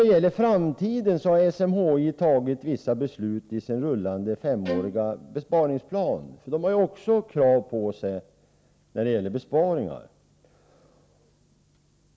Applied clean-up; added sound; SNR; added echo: none; Bowed string instrument; 11 dB; none.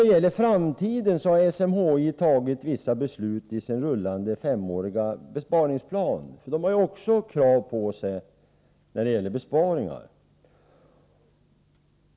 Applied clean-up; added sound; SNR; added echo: none; none; none; none.